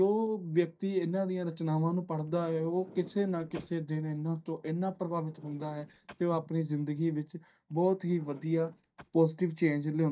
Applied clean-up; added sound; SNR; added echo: neural mask model DeepFilterNet 3.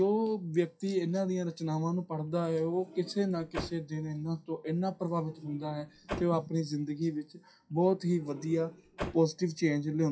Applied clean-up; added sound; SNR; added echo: classical method WPE with log-MMSE.